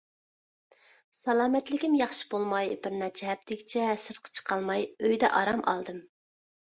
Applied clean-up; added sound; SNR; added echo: none; none; none; none.